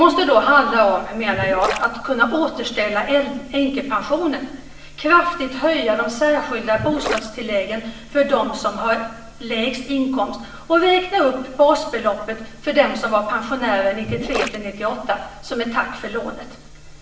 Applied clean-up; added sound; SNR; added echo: none; Gurgling; 9 dB; reverberation time 0.8 s.